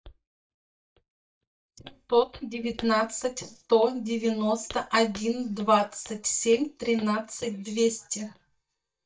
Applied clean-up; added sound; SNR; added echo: neural mask model DeepFilterNet 3.